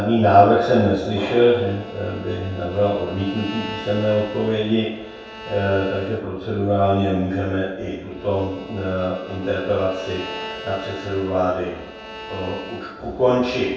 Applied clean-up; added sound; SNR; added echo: none; Bowed string instrument; 17 dB; reverberation time 0.7 s.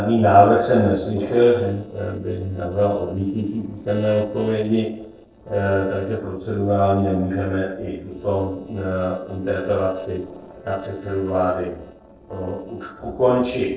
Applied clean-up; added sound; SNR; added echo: neural separator model SepFormer DNS4.